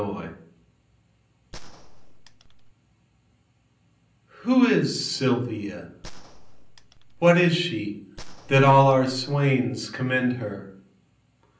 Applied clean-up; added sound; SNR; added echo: none; Gunshot, gunfire; 14 dB; reverberation time 0.6 s.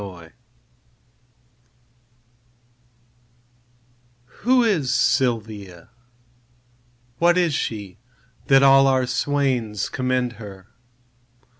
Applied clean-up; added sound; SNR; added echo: none; none; none; none.